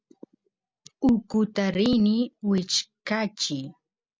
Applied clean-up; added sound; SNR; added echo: none; none; none; none.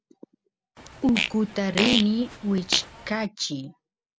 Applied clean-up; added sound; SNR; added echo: none; Fart; 3 dB; none.